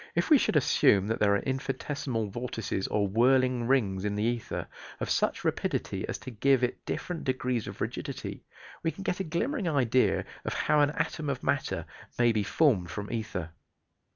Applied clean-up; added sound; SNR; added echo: none; none; none; none.